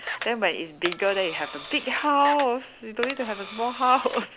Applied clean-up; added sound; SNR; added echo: none; Camera; 12 dB; none.